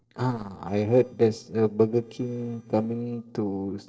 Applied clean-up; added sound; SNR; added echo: neural separator model SepFormer DNS4.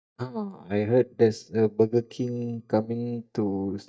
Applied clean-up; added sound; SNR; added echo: neural mask model DeepFilterNet 3.